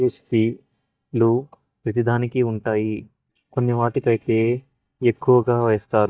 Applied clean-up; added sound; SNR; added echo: neural mask model DeepFilterNet 3.